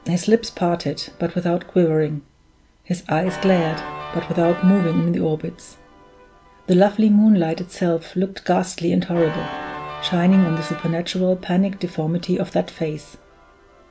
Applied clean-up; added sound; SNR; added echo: none; Organ; 16 dB; none.